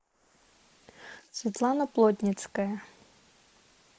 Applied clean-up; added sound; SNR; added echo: neural mask model Resemble Enhance denoiser.